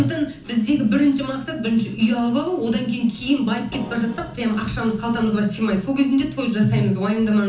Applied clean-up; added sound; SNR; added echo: none; Keyboard (musical); 15 dB; reverberation time 0.7 s.